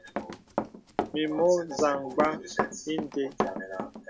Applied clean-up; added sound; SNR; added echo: none; Run; 5 dB; none.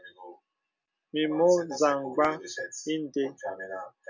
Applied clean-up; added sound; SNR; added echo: none; none; none; none.